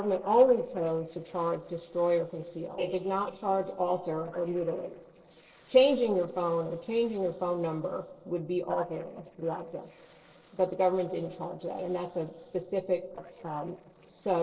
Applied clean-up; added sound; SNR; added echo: neural separator model SepFormer DNS4.